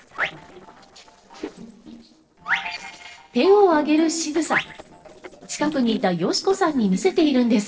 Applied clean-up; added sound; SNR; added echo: neural separator model SepFormer DNS4.